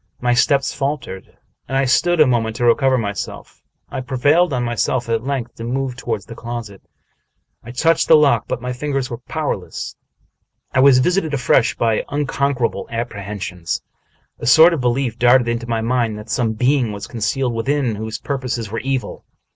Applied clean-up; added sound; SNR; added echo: none; none; none; none.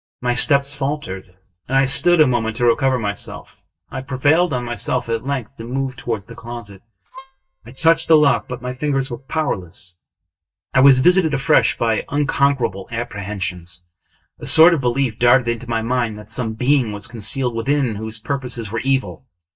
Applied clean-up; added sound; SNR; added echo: neural mask model DeepFilterNet 3.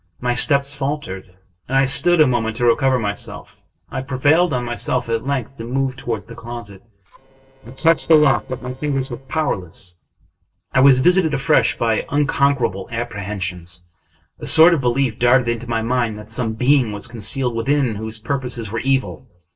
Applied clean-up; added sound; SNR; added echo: neural separator model SepFormer DNS4.